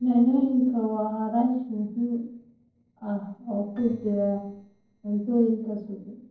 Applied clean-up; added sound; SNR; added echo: neural separator model SepFormer DNS4.